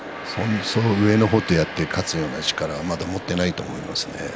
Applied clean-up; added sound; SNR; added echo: none; Gong; 13 dB; none.